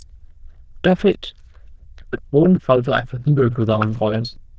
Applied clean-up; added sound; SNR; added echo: neural diffusion model UNIVERSE++.